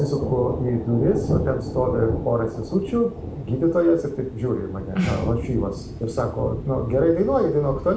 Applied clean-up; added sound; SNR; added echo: none; Thunder; 7 dB; reverberation time 0.4 s.